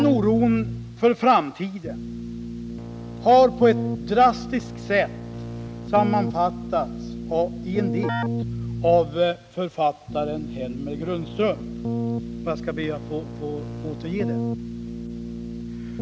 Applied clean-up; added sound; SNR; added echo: none; Keyboard (musical); 6 dB; none.